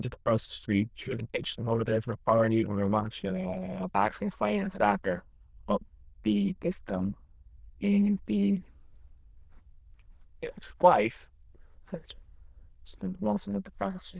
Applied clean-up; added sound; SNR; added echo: neural diffusion model UNIVERSE++.